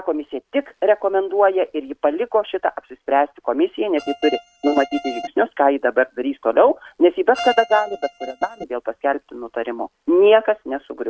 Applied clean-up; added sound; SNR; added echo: neural mask model RNNoise.